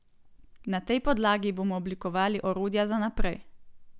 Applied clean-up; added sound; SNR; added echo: none; none; none; none.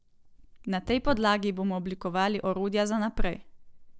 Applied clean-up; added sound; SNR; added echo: neural separator model SepFormer DNS4.